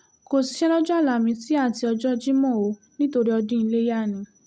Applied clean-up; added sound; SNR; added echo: none; none; none; none.